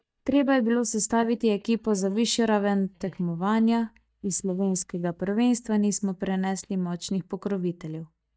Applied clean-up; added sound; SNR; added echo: neural mask model DeepFilterNet 3.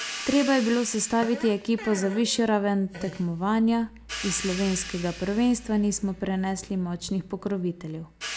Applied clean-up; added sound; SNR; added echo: none; Fart + Hi-hat; 14 dB; none.